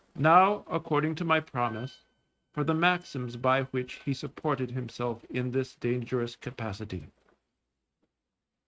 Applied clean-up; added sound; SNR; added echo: neural mask model RNNoise.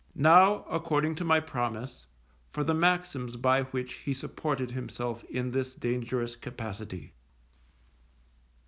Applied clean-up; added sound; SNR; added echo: none; none; none; none.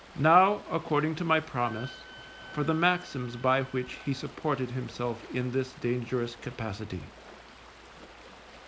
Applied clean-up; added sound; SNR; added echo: none; Wind instrument, woodwind instrument + Stream; 19 dB; none.